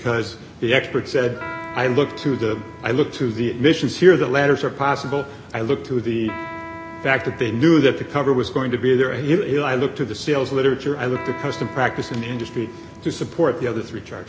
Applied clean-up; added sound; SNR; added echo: none; Electric guitar + Wind instrument, woodwind instrument; 18 dB; none.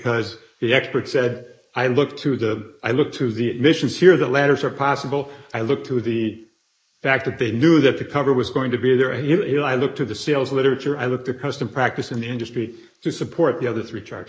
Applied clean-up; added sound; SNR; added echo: neural mask model Resemble Enhance denoiser.